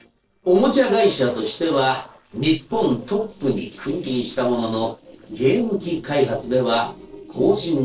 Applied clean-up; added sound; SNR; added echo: neural separator model SepFormer DNS4.